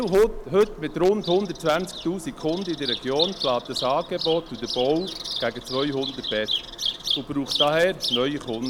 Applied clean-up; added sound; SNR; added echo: none; Bird vocalization, bird call, bird song; 7 dB; none.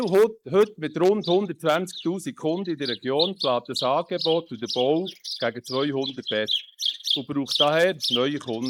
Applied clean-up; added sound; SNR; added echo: neural mask model Resemble Enhance denoiser.